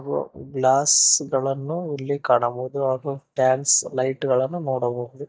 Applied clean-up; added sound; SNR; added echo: neural mask model DeepFilterNet 3.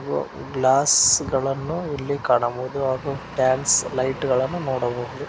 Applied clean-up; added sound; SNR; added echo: none; Engine; 18 dB; none.